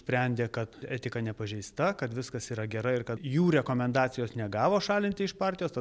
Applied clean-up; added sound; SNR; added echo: none; none; none; none.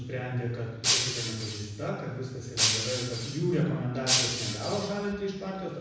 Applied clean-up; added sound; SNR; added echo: none; Shatter; -2 dB; reverberation time 1.1 s.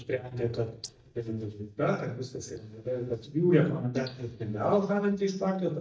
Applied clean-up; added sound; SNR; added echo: neural mask model DeepFilterNet 3.